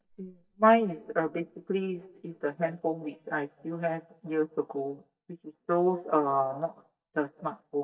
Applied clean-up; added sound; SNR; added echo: neural mask model DeepFilterNet 3.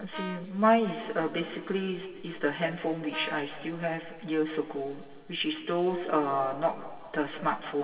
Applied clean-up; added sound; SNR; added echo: none; Brass instrument; 13 dB; reverberation time 1.9 s.